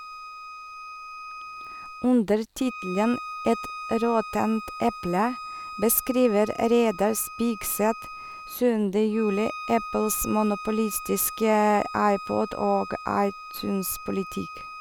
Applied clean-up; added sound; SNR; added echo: none; Bowed string instrument; 12 dB; none.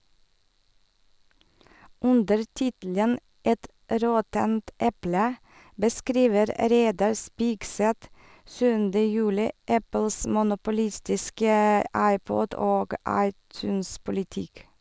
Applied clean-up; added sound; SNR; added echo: none; none; none; none.